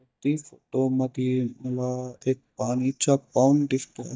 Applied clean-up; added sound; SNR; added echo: neural mask model DeepFilterNet 3.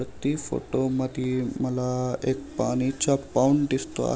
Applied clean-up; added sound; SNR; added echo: none; none; none; none.